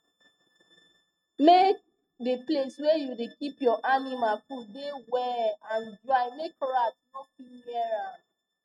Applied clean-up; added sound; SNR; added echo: neural mask model RNNoise.